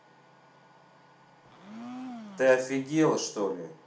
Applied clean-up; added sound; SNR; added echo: none; Domestic sounds, home sounds; 15 dB; reverberation time 0.4 s.